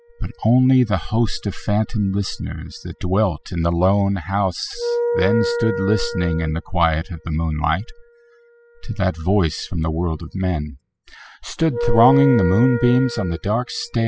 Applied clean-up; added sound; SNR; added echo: classical method spectral subtraction.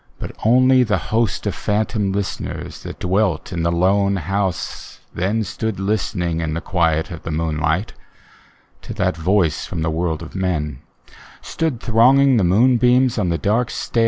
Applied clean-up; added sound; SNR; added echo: none; none; none; none.